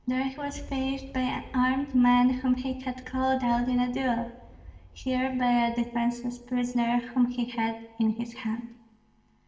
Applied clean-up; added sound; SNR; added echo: none; Thunder; 19 dB; reverberation time 0.9 s.